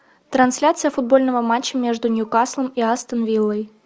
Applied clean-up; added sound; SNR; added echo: none; none; none; none.